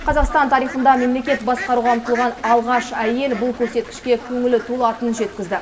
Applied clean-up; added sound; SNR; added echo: none; Fowl; 12 dB; reverberation time 1.3 s.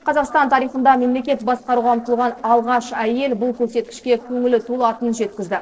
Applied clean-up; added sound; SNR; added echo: neural separator model SepFormer DNS4.